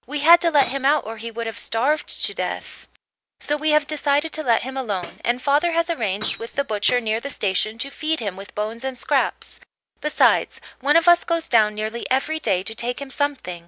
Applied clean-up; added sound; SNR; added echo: none; Tambourine + Piano; 15 dB; none.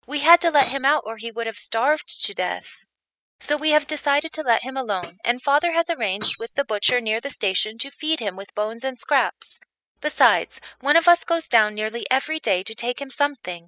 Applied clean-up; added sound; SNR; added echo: classical method spectral subtraction.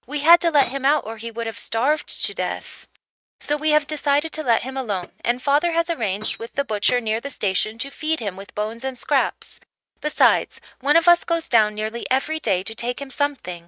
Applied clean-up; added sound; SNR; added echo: neural mask model RNNoise.